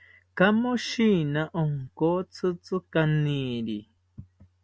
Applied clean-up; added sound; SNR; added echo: none; none; none; none.